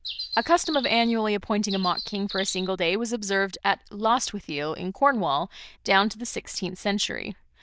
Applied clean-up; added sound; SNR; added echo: neural diffusion model UNIVERSE++.